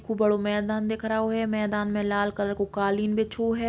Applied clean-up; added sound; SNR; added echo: none; none; none; none.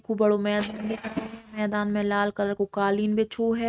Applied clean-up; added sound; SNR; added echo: neural mask model RNNoise.